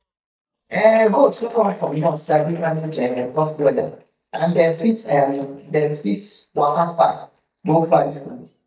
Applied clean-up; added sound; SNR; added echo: neural mask model DeepFilterNet 3.